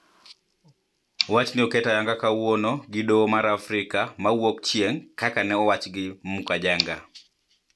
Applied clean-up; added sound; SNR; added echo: none; Tick; 15 dB; none.